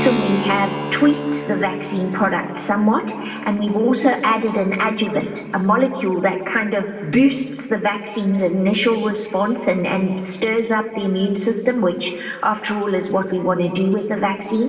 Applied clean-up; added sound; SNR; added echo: none; Keyboard (musical); 13 dB; reverberation time 2.0 s.